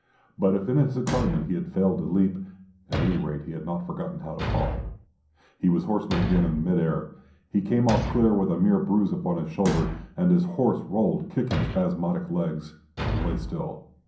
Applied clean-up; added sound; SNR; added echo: none; Thump, thud; 8 dB; reverberation time 0.6 s.